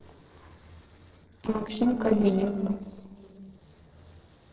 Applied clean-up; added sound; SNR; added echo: neural separator model SepFormer DNS4.